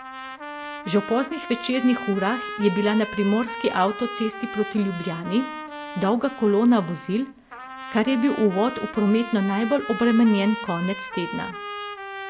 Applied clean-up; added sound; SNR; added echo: none; Trumpet; 11 dB; none.